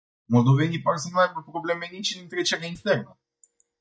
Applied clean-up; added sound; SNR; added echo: neural mask model DeepFilterNet 3.